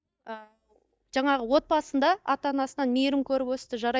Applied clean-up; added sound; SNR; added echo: neural mask model DeepFilterNet 3.